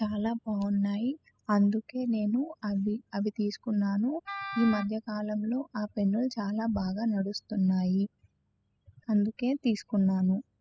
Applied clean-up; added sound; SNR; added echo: classical method spectral subtraction.